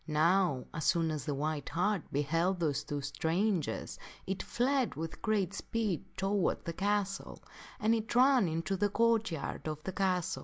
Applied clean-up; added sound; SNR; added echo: none; none; none; none.